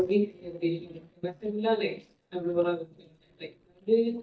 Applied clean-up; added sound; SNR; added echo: neural mask model DeepFilterNet 3.